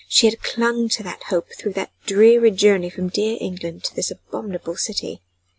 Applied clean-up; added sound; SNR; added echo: none; none; none; none.